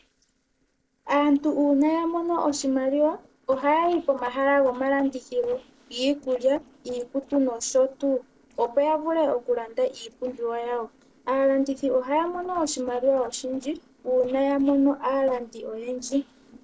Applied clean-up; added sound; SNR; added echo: neural separator model SepFormer DNS4.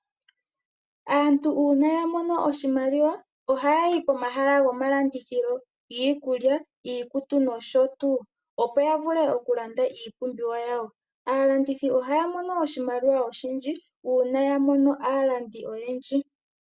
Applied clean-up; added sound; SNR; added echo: none; none; none; none.